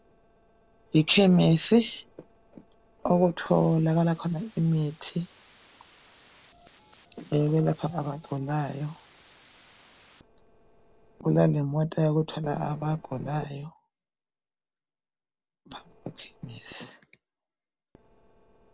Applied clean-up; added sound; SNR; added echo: neural separator model SepFormer DNS4.